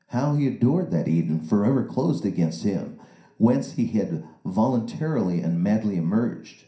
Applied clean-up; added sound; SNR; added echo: none; none; none; reverberation time 0.5 s.